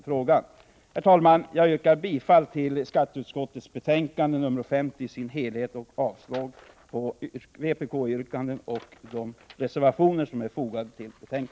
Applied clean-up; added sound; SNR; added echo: none; none; none; none.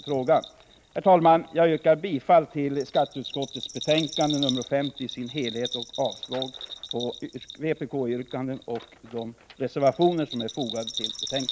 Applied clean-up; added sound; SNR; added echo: none; Bell; 12 dB; none.